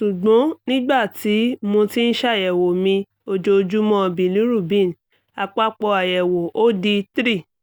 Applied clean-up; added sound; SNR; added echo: none; none; none; none.